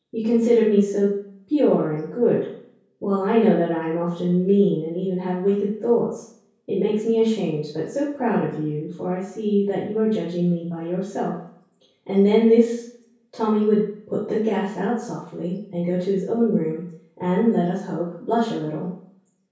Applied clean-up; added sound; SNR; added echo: none; none; none; reverberation time 0.6 s.